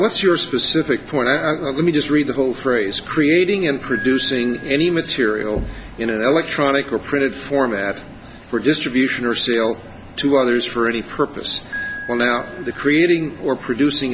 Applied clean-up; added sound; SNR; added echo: none; Knock + Piano; 18 dB; none.